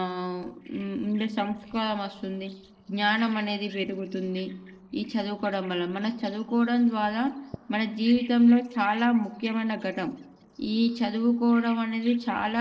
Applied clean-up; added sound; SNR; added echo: neural separator model SepFormer DNS4.